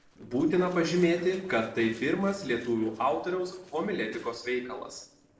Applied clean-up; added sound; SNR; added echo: neural separator model SepFormer DNS4.